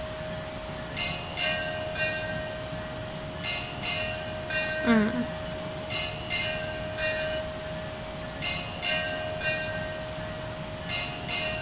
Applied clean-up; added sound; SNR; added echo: none; Bell; -4 dB; none.